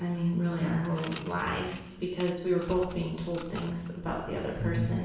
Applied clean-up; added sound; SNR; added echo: none; Coin (dropping) / Mechanisms; 18 dB; reverberation time 0.9 s.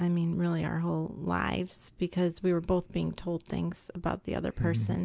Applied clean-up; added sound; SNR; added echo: none; none; none; none.